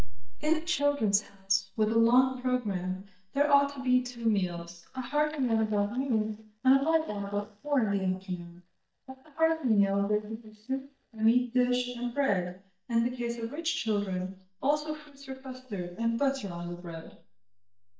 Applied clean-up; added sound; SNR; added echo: neural mask model DeepFilterNet 3.